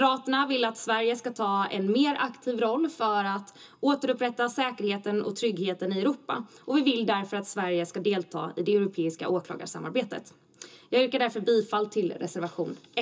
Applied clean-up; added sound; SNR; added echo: none; none; none; reverberation time 0.2 s.